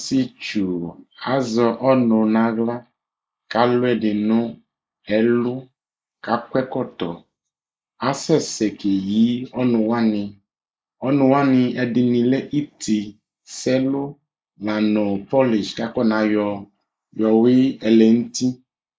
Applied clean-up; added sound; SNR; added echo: neural mask model Resemble Enhance denoiser.